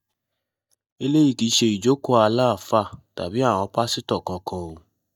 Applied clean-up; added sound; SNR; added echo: neural mask model DeepFilterNet 3.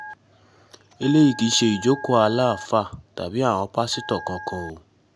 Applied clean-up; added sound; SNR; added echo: none; Telephone; 17 dB; none.